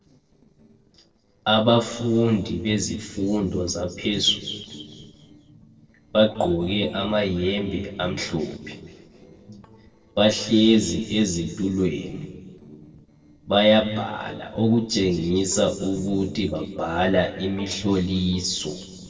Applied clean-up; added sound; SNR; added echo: neural separator model SepFormer DNS4.